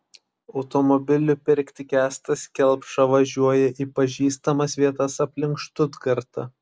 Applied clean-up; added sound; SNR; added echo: none; none; none; none.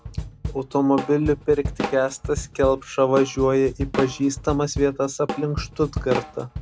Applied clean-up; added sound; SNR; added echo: none; Drum kit; 9 dB; none.